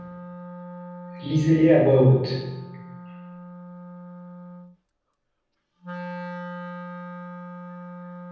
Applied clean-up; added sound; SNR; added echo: none; Wind instrument, woodwind instrument; 13 dB; reverberation time 1.1 s.